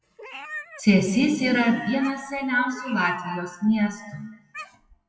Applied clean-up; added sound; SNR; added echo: classical method WPE with log-MMSE.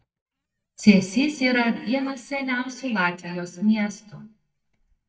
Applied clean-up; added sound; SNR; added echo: neural mask model DeepFilterNet 3.